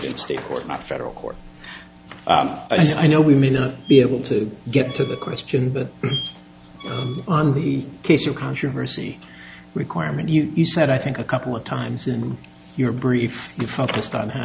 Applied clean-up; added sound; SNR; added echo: none; Squeak; 16 dB; none.